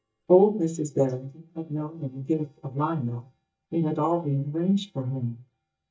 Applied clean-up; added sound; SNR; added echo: neural mask model DeepFilterNet 3.